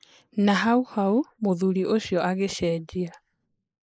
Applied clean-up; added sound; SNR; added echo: neural mask model Resemble Enhance denoiser.